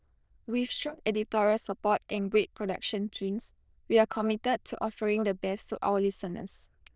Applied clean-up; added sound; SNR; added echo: neural diffusion model UNIVERSE++.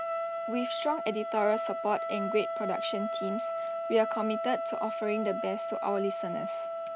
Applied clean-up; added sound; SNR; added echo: none; Trumpet; 2 dB; none.